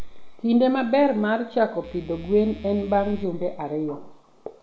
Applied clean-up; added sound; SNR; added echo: none; Musical instrument; 18 dB; reverberation time 0.5 s.